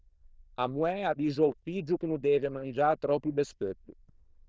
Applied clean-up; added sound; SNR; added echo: neural diffusion model UNIVERSE++.